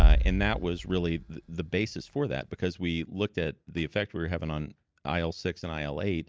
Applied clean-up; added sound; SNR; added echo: none; Bass drum; -1 dB; none.